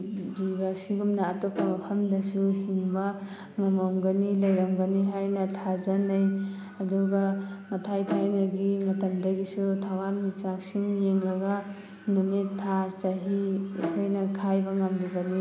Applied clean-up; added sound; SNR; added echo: none; Bowed string instrument; 11 dB; none.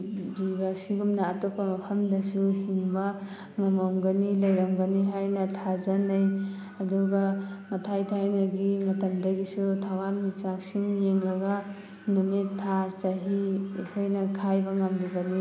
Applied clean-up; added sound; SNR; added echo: none; none; none; none.